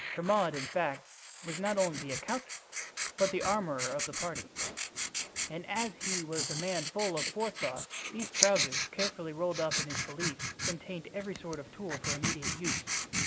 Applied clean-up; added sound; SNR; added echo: neural mask model Resemble Enhance denoiser.